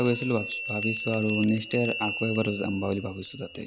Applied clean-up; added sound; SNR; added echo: none; Bell; 2 dB; none.